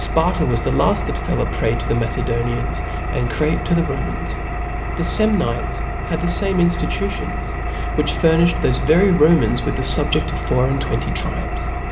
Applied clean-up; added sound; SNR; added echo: none; Engine; 2 dB; none.